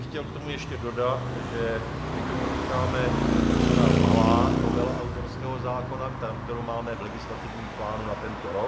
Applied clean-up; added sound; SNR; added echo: none; Traffic noise, roadway noise; -5 dB; reverberation time 1.7 s.